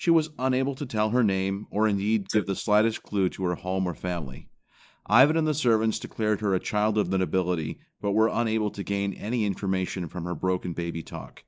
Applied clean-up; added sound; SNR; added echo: neural mask model Resemble Enhance denoiser.